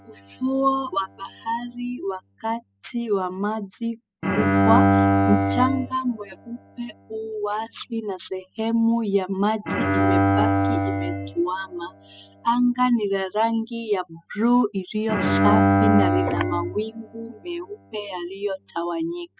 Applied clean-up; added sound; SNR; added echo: classical method spectral subtraction.